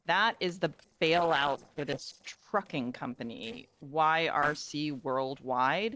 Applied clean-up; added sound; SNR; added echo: neural separator model SepFormer DNS4.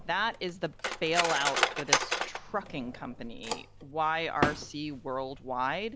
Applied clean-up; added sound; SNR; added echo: none; Cutlery, silverware; 1 dB; none.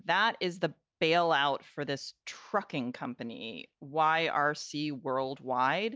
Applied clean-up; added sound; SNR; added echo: none; none; none; none.